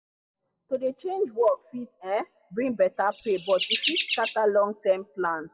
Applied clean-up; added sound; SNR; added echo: classical method WPE with log-MMSE.